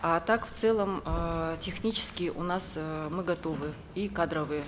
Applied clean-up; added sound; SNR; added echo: none; Walk, footsteps + Traffic noise, roadway noise; 19 dB; none.